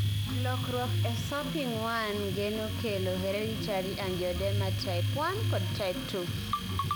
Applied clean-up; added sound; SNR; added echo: none; Domestic sounds, home sounds; 12 dB; none.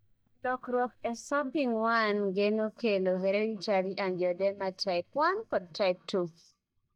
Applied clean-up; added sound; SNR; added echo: neural mask model DeepFilterNet 3.